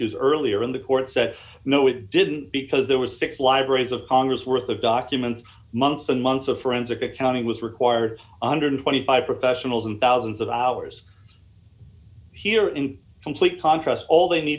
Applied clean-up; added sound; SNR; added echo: none; none; none; none.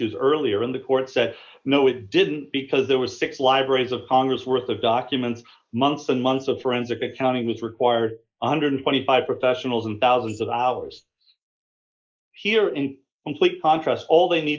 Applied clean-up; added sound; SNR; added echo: neural mask model Resemble Enhance denoiser.